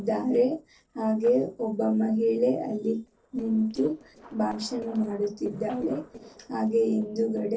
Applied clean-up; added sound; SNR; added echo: neural separator model SepFormer DNS4.